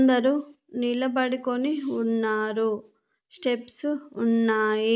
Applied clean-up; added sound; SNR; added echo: none; none; none; none.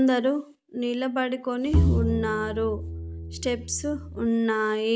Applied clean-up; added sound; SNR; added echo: none; Bowed string instrument; 1 dB; none.